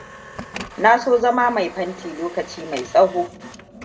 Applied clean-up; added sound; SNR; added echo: none; Printer; 17 dB; reverberation time 1.6 s.